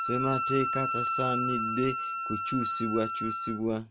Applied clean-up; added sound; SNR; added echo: none; Wind instrument, woodwind instrument; 0 dB; none.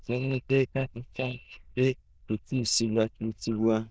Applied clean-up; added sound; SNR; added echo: neural diffusion model UNIVERSE++.